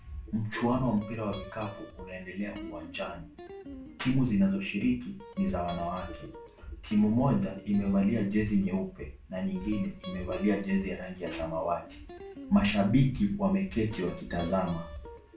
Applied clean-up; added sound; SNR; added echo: none; Guitar; 18 dB; reverberation time 0.3 s.